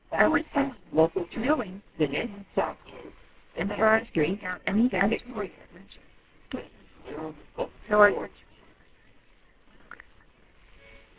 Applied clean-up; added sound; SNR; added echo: neural separator model SepFormer WHAMR!.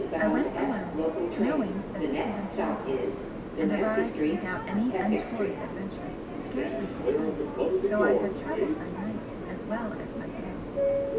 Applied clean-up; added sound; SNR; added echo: none; Subway, metro, underground; -4 dB; reverberation time 0.4 s.